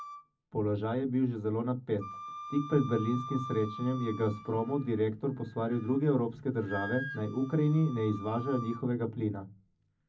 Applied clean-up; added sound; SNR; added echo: none; Wind instrument, woodwind instrument; 14 dB; reverberation time 0.4 s.